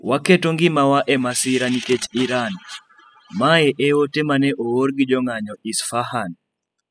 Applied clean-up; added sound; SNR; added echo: classical method spectral subtraction.